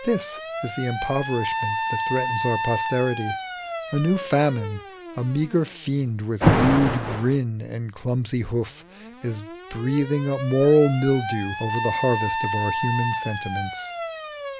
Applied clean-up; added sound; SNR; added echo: none; Alarm; 4 dB; none.